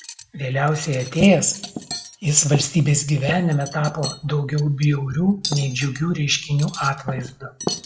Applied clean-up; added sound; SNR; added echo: none; Cutlery, silverware; 13 dB; reverberation time 0.3 s.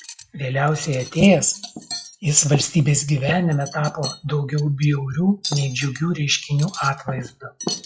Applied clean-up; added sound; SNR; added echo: classical method WPE with log-MMSE.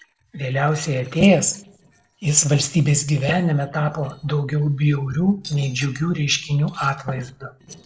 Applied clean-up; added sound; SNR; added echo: neural separator model SepFormer DNS4.